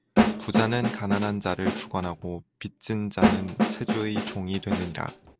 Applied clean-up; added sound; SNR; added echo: none; Snare drum; -3 dB; none.